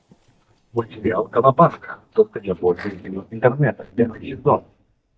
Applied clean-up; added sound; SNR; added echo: neural mask model DeepFilterNet 3.